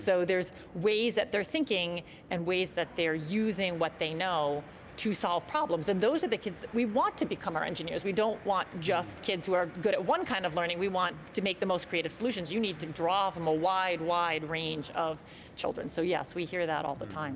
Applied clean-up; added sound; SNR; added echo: none; none; none; none.